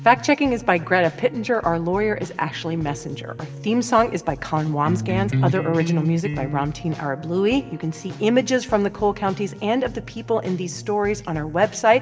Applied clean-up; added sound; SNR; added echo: none; Electric guitar; 3 dB; reverberation time 1.8 s.